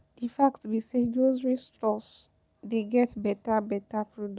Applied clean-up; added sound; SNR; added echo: none; none; none; none.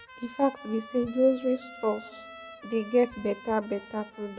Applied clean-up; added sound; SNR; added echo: none; Trumpet; 18 dB; reverberation time 0.6 s.